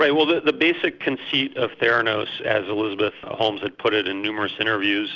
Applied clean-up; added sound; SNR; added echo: none; none; none; none.